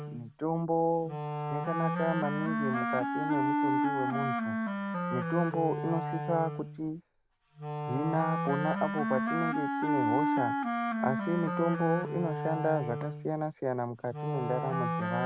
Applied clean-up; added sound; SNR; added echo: none; Wind instrument, woodwind instrument; 0 dB; none.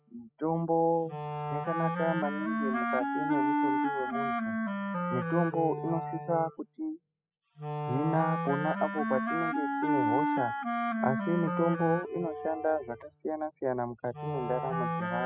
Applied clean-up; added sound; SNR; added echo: classical method spectral subtraction.